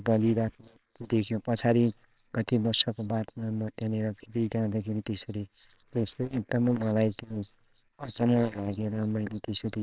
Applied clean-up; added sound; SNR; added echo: neural separator model SepFormer WHAMR!.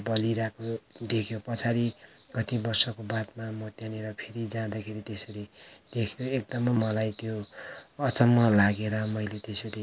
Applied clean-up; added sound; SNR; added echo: none; none; none; none.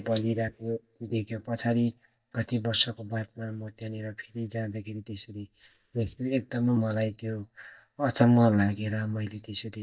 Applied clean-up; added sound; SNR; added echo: neural mask model DeepFilterNet 3.